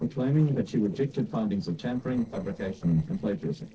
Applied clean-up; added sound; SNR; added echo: neural separator model SepFormer DNS4.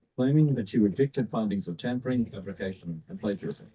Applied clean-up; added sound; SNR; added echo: neural mask model DeepFilterNet 3.